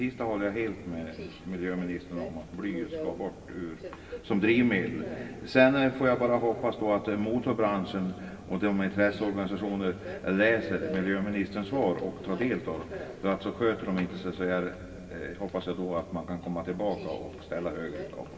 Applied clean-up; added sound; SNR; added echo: none; Subway, metro, underground; 15 dB; reverberation time 2.5 s.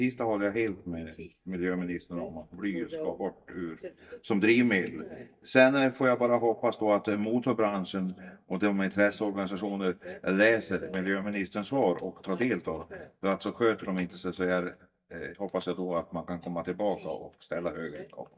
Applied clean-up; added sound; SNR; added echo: neural mask model DeepFilterNet 3.